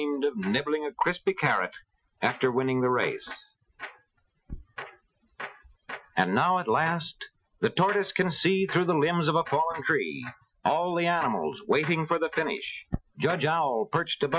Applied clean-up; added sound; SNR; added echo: classical method Wiener filter.